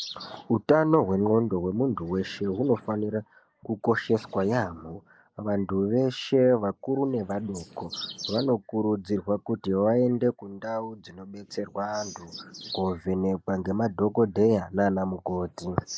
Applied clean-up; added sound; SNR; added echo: neural mask model Resemble Enhance denoiser.